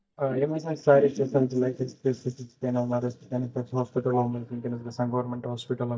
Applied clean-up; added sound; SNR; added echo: neural mask model DeepFilterNet 3.